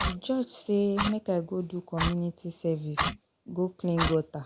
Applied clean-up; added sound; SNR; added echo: none; Clock; 5 dB; none.